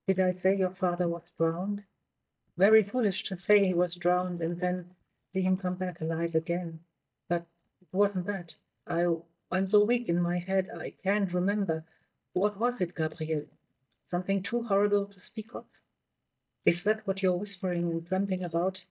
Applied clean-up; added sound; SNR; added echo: neural mask model DeepFilterNet 3.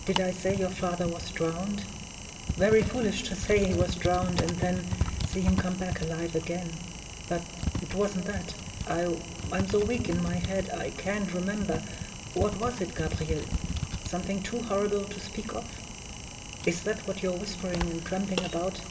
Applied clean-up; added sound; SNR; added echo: none; Typing; 5 dB; reverberation time 2.2 s.